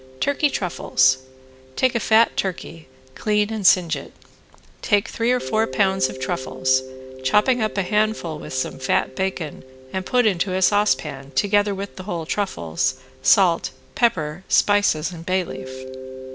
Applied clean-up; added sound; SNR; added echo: none; Mallet percussion; 15 dB; none.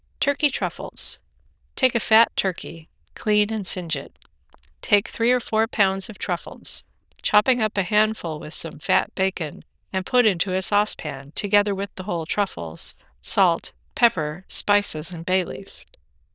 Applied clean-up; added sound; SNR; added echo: neural diffusion model UNIVERSE++.